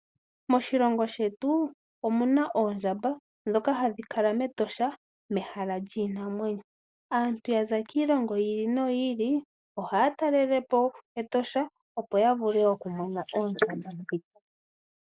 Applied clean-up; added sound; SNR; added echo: neural mask model Resemble Enhance denoiser.